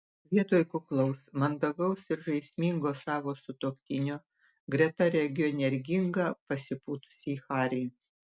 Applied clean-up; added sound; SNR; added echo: none; none; none; none.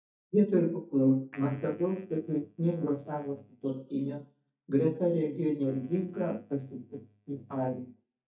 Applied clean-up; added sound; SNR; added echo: neural mask model DeepFilterNet 3.